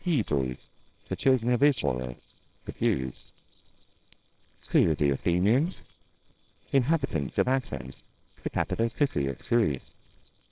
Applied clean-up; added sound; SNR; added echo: neural separator model SepFormer WHAMR!.